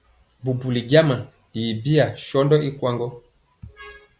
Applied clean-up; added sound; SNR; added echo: none; none; none; none.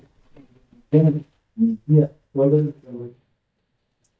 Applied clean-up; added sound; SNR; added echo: neural mask model DeepFilterNet 3.